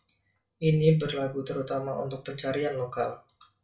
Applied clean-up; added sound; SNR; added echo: none; none; none; reverberation time 0.3 s.